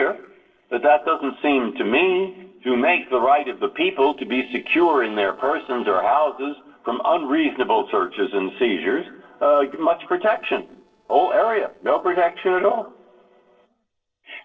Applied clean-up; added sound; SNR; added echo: neural separator model SepFormer DNS4.